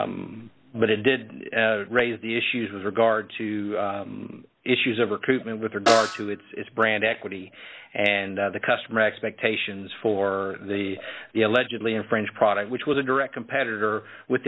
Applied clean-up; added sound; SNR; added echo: none; Snare drum; 4 dB; none.